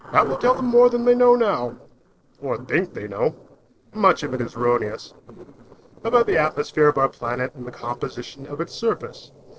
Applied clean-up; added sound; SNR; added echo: neural separator model SepFormer DNS4.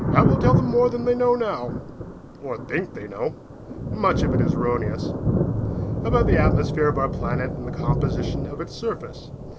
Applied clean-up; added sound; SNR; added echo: none; Thunder; -2 dB; none.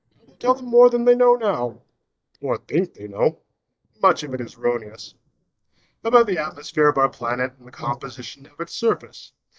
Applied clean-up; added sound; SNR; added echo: neural mask model DeepFilterNet 3.